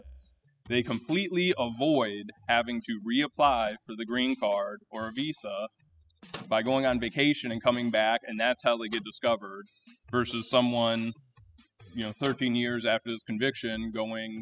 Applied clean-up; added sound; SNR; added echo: classical method spectral subtraction.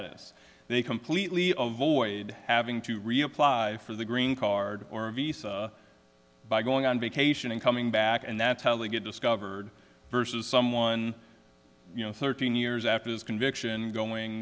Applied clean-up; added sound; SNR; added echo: none; none; none; none.